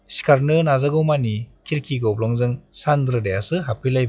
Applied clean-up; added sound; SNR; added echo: classical method log-MMSE.